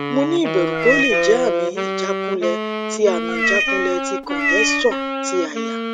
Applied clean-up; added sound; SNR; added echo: none; Meow + Wind instrument, woodwind instrument; 0 dB; none.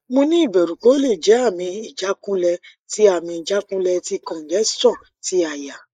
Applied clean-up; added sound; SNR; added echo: neural mask model Resemble Enhance denoiser.